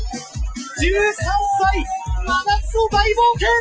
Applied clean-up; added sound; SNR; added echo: classical method Wiener filter.